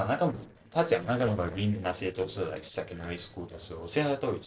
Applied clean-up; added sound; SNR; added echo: neural separator model SepFormer DNS4.